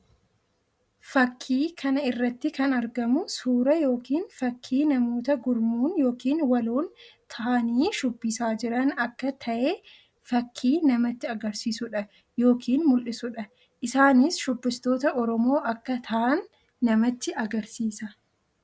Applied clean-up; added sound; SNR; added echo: none; none; none; none.